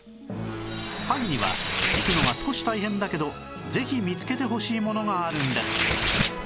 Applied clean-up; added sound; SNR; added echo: none; Tearing; 1 dB; none.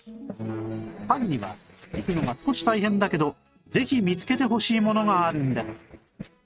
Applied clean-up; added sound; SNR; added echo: neural mask model RNNoise.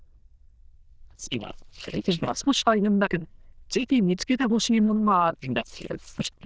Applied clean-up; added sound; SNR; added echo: neural diffusion model UNIVERSE++.